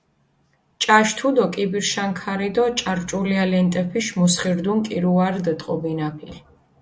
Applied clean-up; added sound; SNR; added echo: none; none; none; none.